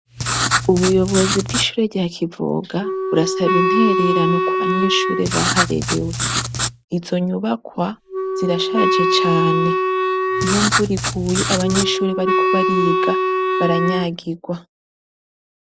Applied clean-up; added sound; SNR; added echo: none; Wind instrument, woodwind instrument + Writing; -2 dB; none.